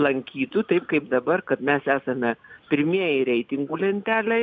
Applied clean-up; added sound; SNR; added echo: none; none; none; none.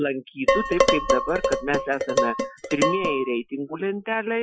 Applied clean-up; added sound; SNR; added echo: classical method Wiener filter.